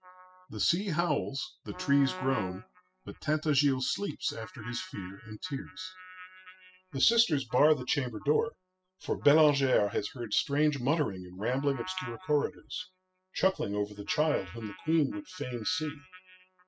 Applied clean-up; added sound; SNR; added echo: classical method spectral subtraction.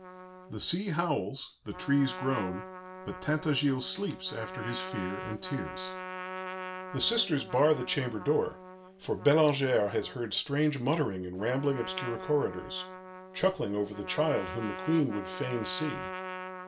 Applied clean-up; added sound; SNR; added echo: none; Trumpet; 11 dB; none.